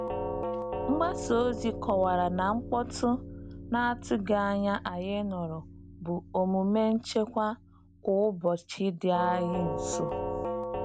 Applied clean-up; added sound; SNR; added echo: none; Doorbell; 7 dB; none.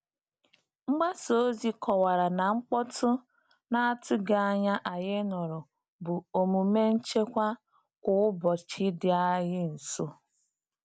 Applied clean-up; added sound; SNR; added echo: none; none; none; none.